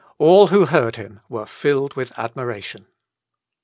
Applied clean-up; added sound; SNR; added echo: none; none; none; none.